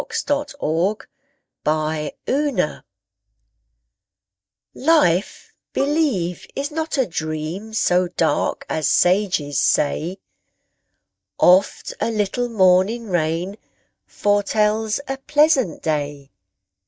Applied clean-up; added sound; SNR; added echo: neural mask model DeepFilterNet 3.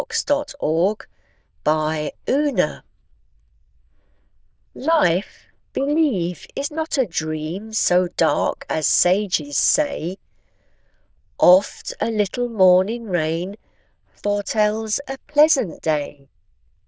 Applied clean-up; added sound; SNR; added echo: neural diffusion model UNIVERSE++.